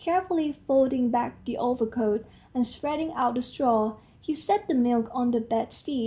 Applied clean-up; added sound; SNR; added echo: none; none; none; none.